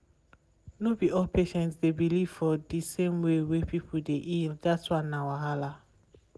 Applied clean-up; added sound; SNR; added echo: none; none; none; none.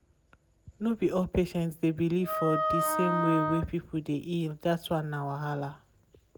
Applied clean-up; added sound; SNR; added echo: none; Wind instrument, woodwind instrument; -1 dB; none.